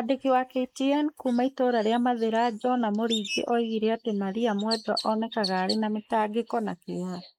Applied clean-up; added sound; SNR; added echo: neural mask model Resemble Enhance denoiser.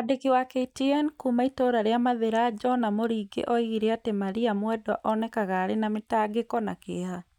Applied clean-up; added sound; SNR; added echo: none; none; none; none.